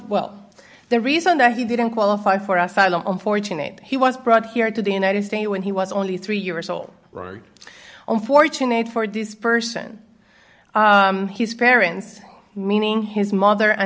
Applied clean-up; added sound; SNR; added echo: none; none; none; none.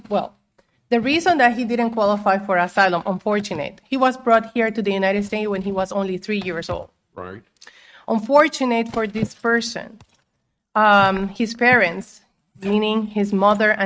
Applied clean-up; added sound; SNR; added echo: neural mask model RNNoise.